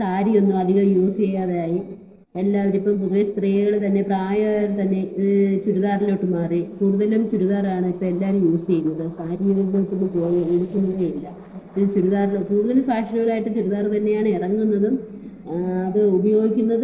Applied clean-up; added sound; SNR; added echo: neural separator model SepFormer DNS4.